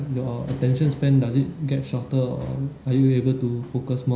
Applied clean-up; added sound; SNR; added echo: none; Subway, metro, underground; 19 dB; reverberation time 0.5 s.